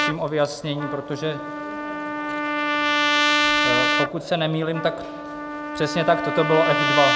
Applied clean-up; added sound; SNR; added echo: none; Trumpet; -1 dB; none.